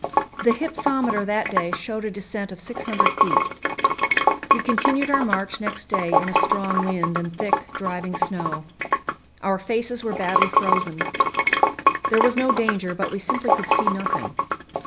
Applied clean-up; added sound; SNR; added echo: none; Sink (filling or washing) / Water; -3 dB; none.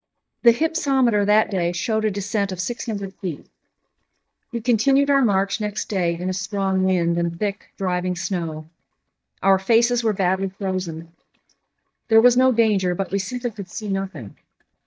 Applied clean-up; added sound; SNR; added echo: neural mask model DeepFilterNet 3.